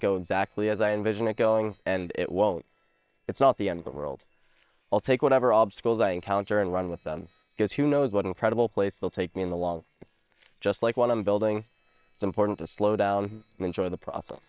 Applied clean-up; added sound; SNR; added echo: neural separator model SepFormer WHAM!.